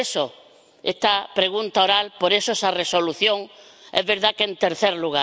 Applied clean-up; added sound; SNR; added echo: none; none; none; none.